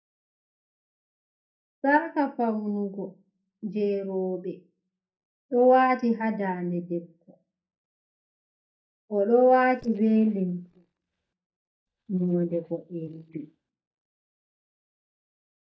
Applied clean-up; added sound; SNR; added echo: neural mask model DeepFilterNet 3.